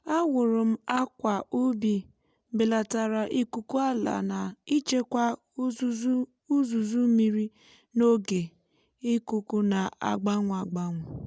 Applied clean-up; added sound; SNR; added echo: none; none; none; none.